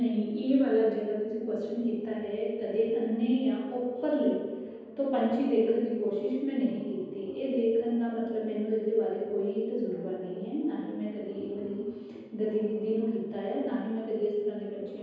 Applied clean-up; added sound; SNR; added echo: none; none; none; reverberation time 1.2 s.